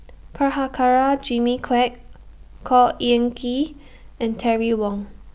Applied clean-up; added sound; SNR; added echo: none; none; none; none.